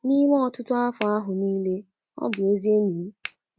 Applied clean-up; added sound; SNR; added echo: none; Finger snapping; 14 dB; none.